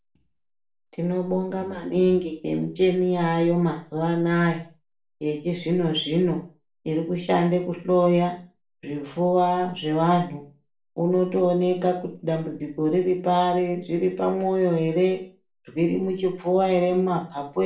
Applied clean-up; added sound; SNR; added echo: none; none; none; reverberation time 0.4 s.